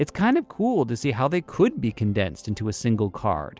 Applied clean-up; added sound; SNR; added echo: none; none; none; none.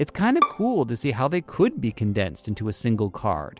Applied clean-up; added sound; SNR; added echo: none; Bowed string instrument; 7 dB; none.